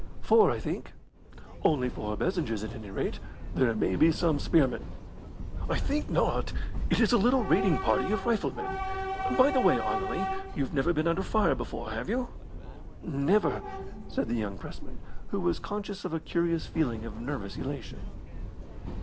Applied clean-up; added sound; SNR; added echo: none; Subway, metro, underground / Train; 5 dB; none.